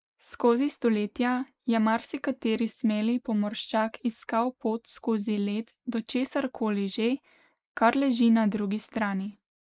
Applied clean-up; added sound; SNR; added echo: neural mask model Resemble Enhance denoiser.